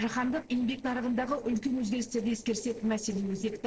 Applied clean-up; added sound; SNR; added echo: neural separator model SepFormer DNS4.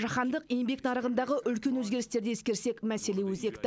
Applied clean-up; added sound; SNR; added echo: none; none; none; none.